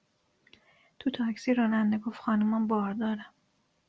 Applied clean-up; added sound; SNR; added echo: none; none; none; none.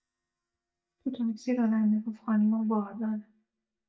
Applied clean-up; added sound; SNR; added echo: neural mask model DeepFilterNet 3.